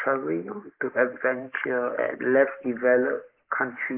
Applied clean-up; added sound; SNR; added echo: neural mask model Resemble Enhance denoiser.